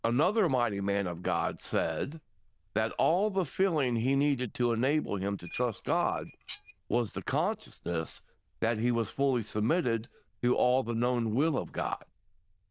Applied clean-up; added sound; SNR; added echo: neural diffusion model UNIVERSE++.